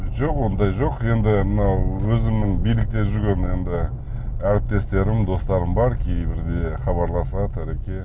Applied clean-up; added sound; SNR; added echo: none; none; none; none.